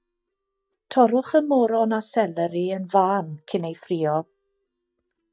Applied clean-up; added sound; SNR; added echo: neural mask model DeepFilterNet 3.